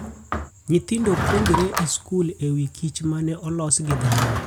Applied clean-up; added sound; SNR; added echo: none; Drawer open or close / Wood; 5 dB; none.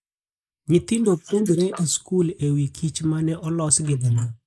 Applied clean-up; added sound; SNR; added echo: neural mask model Resemble Enhance denoiser.